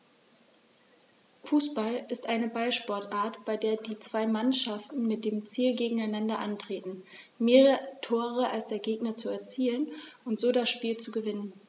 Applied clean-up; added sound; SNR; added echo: none; none; none; none.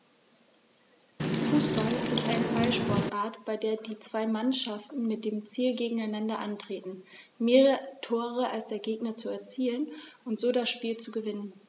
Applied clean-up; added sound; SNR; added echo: none; Wind; -2 dB; none.